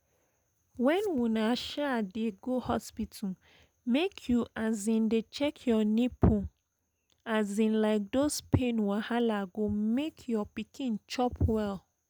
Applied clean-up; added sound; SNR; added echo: none; none; none; none.